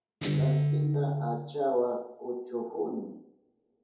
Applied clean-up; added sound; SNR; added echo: none; Guitar; -3 dB; reverberation time 2.1 s.